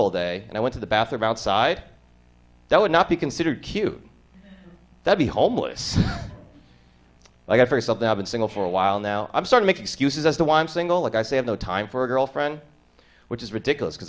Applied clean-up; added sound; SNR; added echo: none; none; none; none.